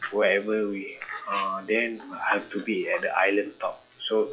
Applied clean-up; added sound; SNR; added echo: classical method log-MMSE.